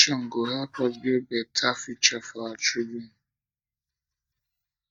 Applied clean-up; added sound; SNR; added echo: neural mask model DeepFilterNet 3.